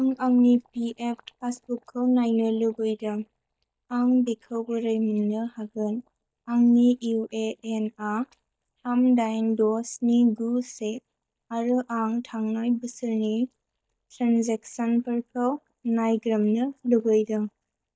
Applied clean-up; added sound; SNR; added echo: neural mask model DeepFilterNet 3.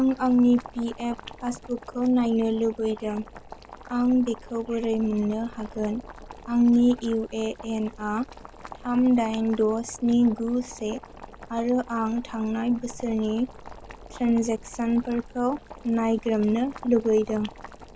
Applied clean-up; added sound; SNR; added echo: none; Boiling; 18 dB; none.